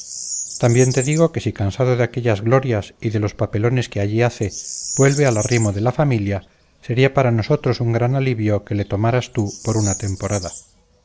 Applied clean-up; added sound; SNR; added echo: none; Bird vocalization, bird call, bird song; 15 dB; none.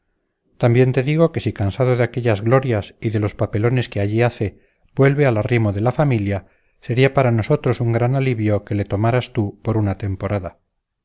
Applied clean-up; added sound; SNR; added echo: none; none; none; none.